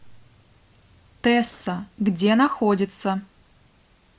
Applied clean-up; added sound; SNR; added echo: none; none; none; none.